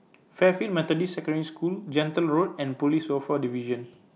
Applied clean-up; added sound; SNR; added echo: none; none; none; none.